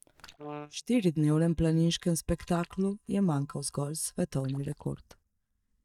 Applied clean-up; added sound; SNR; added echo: neural mask model DeepFilterNet 3.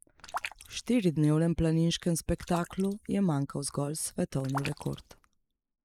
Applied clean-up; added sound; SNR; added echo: neural mask model Resemble Enhance denoiser.